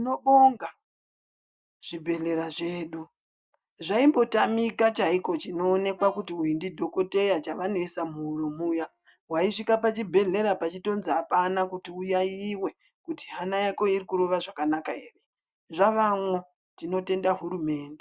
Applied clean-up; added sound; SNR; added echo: neural mask model DeepFilterNet 3.